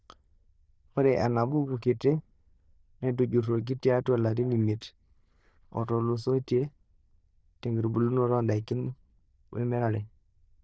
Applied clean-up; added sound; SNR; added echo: neural diffusion model UNIVERSE++.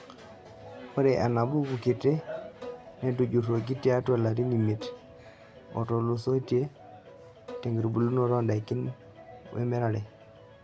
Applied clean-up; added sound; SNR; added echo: none; Bowed string instrument; 20 dB; none.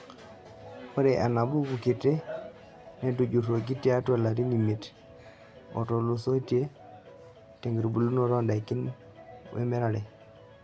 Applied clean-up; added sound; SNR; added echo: none; none; none; none.